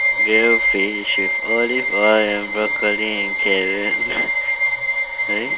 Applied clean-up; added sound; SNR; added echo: none; Bowed string instrument; -2 dB; none.